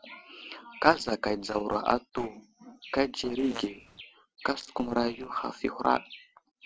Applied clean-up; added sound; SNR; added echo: neural separator model SepFormer DNS4.